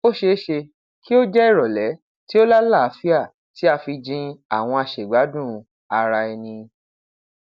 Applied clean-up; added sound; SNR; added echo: none; none; none; none.